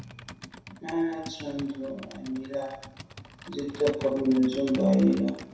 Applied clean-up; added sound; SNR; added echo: none; Computer keyboard; 15 dB; reverberation time 0.7 s.